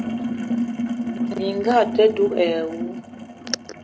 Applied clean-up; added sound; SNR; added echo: none; Sink (filling or washing); 4 dB; none.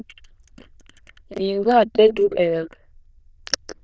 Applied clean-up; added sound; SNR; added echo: neural diffusion model UNIVERSE++.